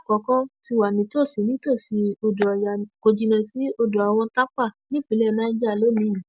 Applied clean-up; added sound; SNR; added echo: none; none; none; none.